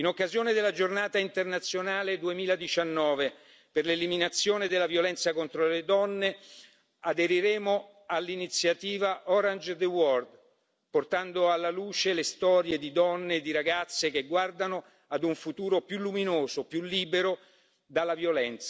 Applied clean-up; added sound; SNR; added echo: none; none; none; none.